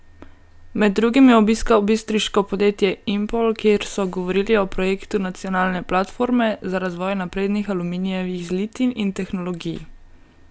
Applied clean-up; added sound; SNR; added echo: none; none; none; none.